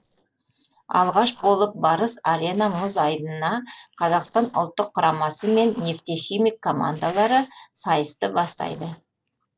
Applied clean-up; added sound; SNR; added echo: neural separator model SepFormer DNS4.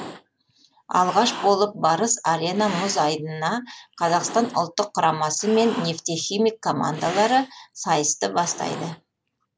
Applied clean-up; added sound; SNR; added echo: none; Cat; 15 dB; none.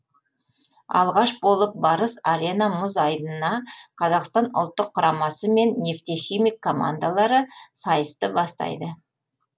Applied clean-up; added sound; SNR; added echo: none; none; none; none.